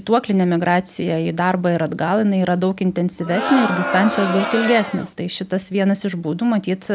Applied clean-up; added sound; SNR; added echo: none; Crowd; 5 dB; none.